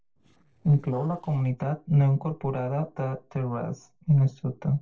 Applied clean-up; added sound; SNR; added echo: neural separator model SepFormer DNS4.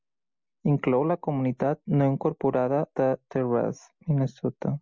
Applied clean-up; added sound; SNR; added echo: none; none; none; none.